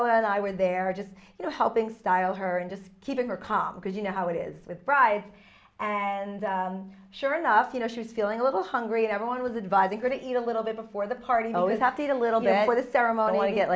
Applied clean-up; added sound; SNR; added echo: none; none; none; none.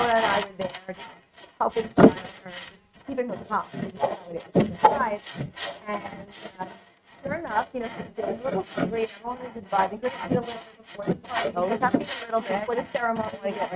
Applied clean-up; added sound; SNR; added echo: neural mask model RNNoise.